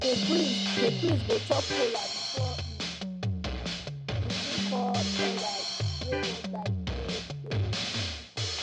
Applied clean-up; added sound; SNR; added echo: none; Electric guitar + Drum kit; -3 dB; none.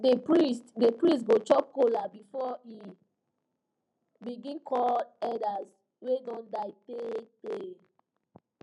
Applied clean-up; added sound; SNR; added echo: none; none; none; none.